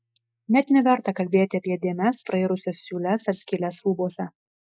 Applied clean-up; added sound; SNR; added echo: classical method Wiener filter.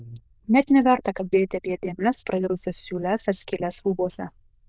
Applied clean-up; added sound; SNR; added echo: neural diffusion model UNIVERSE++.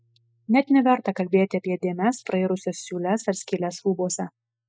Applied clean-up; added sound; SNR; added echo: classical method spectral subtraction.